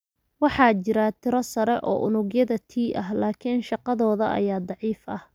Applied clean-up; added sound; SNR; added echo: none; none; none; none.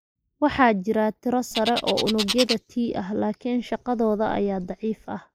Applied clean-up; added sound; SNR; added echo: neural mask model Resemble Enhance denoiser.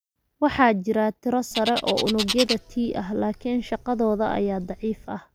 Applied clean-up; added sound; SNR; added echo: none; Bird; 9 dB; none.